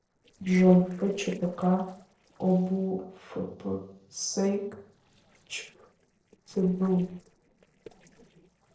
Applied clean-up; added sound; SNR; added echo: neural separator model SepFormer DNS4.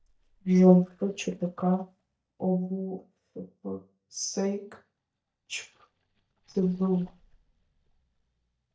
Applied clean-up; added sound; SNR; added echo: neural mask model DeepFilterNet 3.